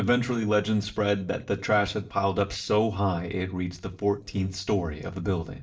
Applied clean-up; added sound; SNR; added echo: neural separator model SepFormer DNS4.